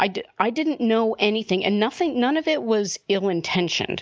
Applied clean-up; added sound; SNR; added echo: none; none; none; none.